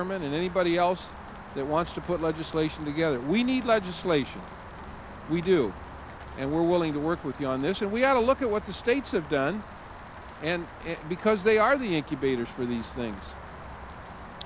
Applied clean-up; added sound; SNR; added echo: none; Rain; 14 dB; none.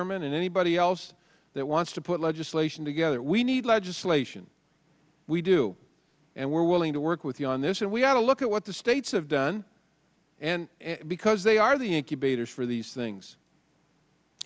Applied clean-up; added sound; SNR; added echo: none; none; none; none.